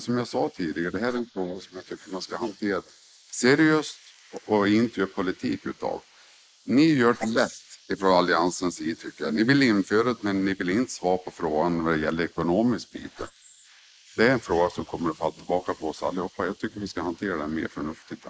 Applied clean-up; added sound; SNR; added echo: neural mask model Resemble Enhance denoiser.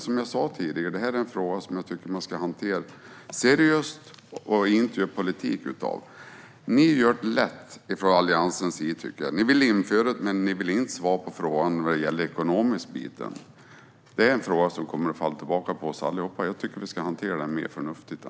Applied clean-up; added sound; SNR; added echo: none; none; none; none.